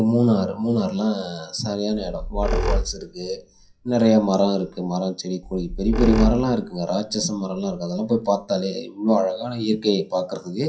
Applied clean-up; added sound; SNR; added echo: classical method WPE with log-MMSE.